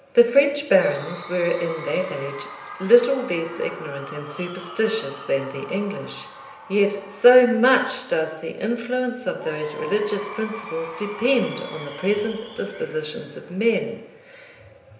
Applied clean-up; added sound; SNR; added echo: none; Crowd / Cheering; 17 dB; reverberation time 0.9 s.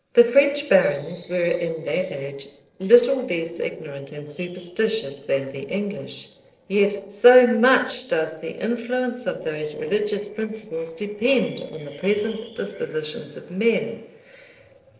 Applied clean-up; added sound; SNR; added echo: neural separator model SepFormer DNS4.